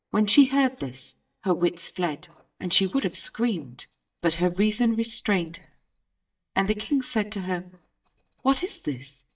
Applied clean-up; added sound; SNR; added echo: neural mask model DeepFilterNet 3.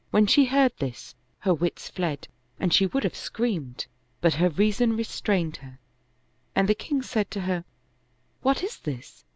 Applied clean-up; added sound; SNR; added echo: none; none; none; none.